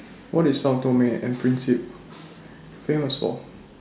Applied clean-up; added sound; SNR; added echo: none; none; none; none.